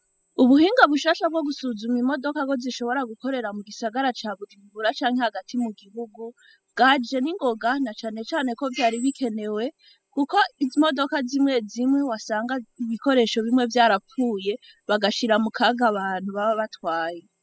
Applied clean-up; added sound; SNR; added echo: classical method spectral subtraction.